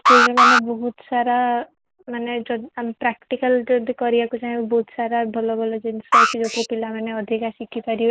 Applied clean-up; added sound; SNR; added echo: neural mask model Resemble Enhance denoiser.